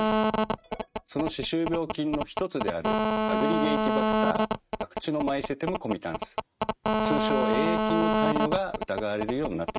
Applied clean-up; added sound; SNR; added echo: neural mask model RNNoise.